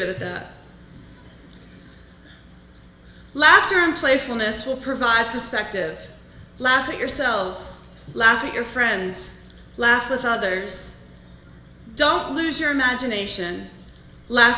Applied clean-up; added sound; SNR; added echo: none; none; none; reverberation time 1.0 s.